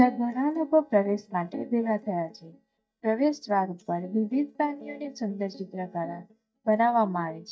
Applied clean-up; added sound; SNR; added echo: neural mask model DeepFilterNet 3.